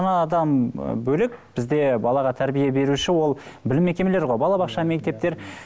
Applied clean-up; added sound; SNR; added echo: none; none; none; none.